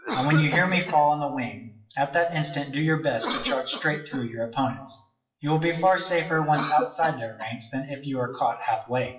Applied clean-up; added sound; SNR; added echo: classical method WPE with log-MMSE.